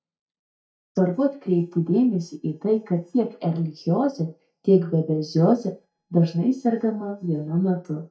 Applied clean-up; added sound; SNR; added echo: neural mask model DeepFilterNet 3.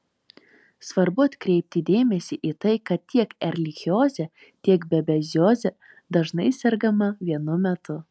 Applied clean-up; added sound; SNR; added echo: none; none; none; none.